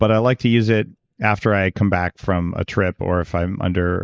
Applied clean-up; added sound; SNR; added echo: neural mask model Resemble Enhance denoiser.